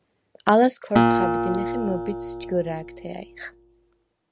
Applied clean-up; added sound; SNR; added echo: none; Acoustic guitar; 0 dB; none.